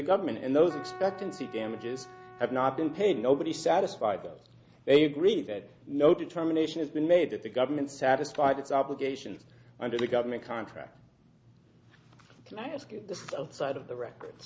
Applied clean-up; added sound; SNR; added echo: none; Keyboard (musical); 18 dB; none.